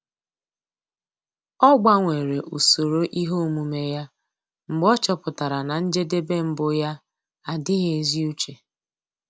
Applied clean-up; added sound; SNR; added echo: none; none; none; none.